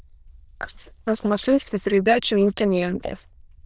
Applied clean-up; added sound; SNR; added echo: neural diffusion model UNIVERSE++.